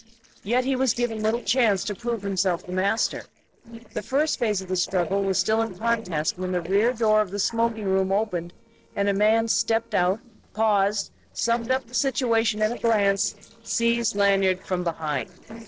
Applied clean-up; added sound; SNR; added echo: neural separator model SepFormer DNS4.